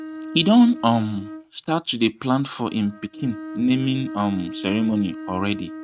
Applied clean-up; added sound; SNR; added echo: neural mask model RNNoise.